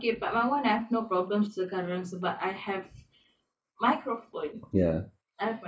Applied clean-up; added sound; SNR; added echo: neural mask model Resemble Enhance denoiser.